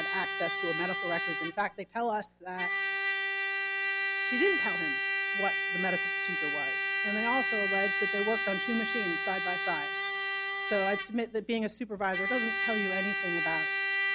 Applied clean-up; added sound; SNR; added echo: none; Trumpet; -3 dB; none.